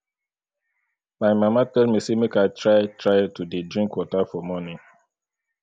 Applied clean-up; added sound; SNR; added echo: none; none; none; none.